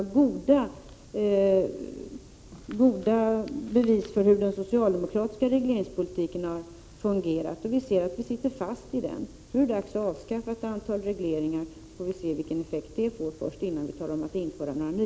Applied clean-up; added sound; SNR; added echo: none; none; none; none.